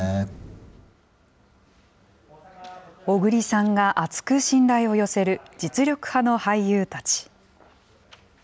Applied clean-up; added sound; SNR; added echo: none; none; none; none.